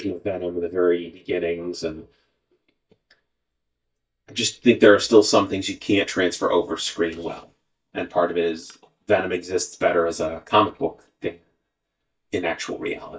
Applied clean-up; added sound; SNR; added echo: neural mask model DeepFilterNet 3.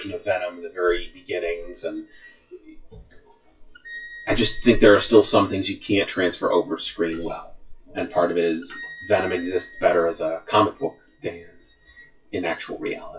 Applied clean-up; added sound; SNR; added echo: classical method WPE with log-MMSE.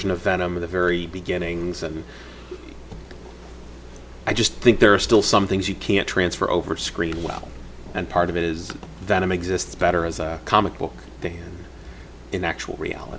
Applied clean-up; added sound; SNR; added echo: none; none; none; none.